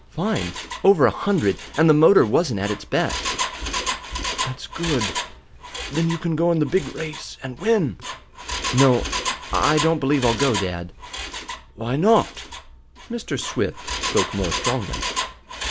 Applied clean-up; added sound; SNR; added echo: none; Engine; 7 dB; none.